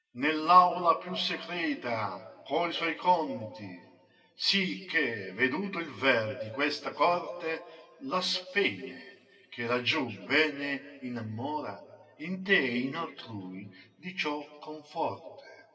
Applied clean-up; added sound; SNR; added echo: none; none; none; reverberation time 2.0 s.